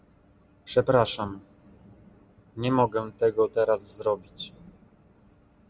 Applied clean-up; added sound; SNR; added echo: none; none; none; none.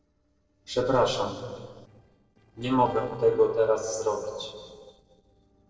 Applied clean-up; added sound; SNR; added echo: neural separator model SepFormer DNS4.